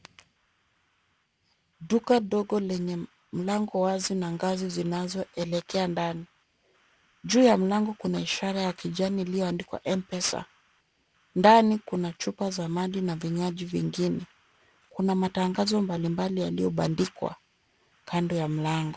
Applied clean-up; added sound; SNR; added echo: none; none; none; none.